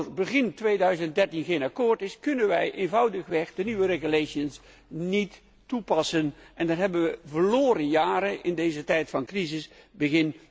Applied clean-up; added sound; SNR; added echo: none; none; none; none.